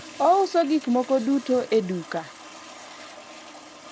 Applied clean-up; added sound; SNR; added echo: none; Toilet flush; 18 dB; none.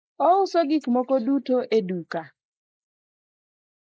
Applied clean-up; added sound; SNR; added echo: neural mask model Resemble Enhance denoiser.